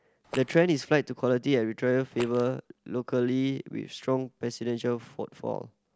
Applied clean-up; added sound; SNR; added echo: none; Fart; 14 dB; none.